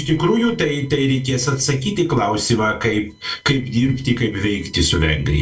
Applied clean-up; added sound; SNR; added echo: neural separator model SepFormer DNS4.